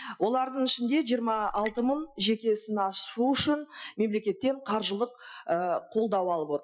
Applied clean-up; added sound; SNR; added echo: classical method Wiener filter.